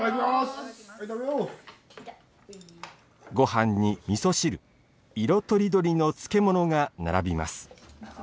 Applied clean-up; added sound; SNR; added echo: none; none; none; none.